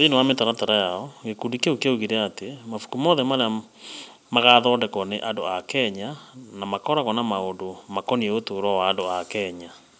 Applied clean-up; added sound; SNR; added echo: none; none; none; none.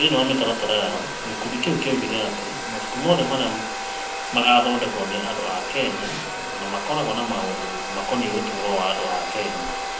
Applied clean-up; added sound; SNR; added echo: none; Domestic sounds, home sounds; 5 dB; reverberation time 0.6 s.